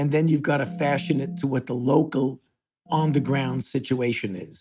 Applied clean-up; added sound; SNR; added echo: neural mask model RNNoise.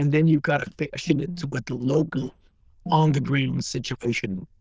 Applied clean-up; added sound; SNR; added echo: neural diffusion model UNIVERSE++.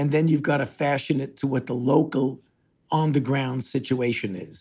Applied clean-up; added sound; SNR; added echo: none; none; none; none.